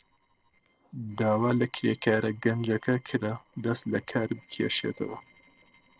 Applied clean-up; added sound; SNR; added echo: neural separator model SepFormer DNS4.